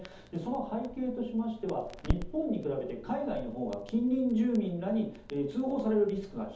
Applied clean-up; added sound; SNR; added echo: none; Crackle; 11 dB; reverberation time 0.6 s.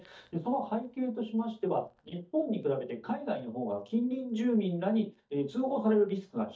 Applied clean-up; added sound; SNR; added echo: neural mask model DeepFilterNet 3.